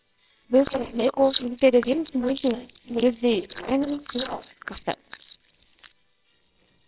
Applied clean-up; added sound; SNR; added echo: neural separator model SepFormer WHAMR!.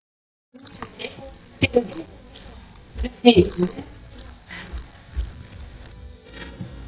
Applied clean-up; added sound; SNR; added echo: neural mask model DeepFilterNet 3.